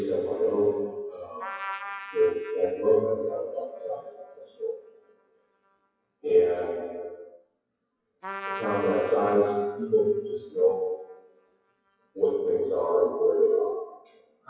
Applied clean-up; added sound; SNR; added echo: classical method WPE with log-MMSE.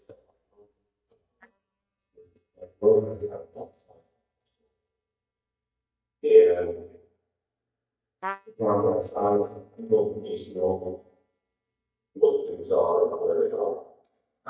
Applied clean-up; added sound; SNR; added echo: neural mask model DeepFilterNet 3.